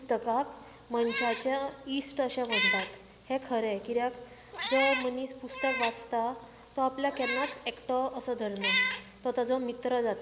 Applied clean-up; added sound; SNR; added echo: none; Meow; 5 dB; none.